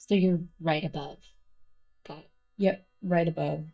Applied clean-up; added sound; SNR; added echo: neural mask model DeepFilterNet 3.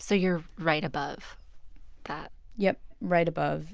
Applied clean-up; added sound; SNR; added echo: none; none; none; none.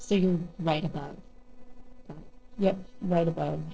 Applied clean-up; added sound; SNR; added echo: neural separator model SepFormer DNS4.